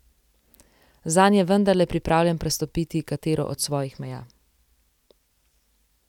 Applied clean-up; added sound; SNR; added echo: none; none; none; none.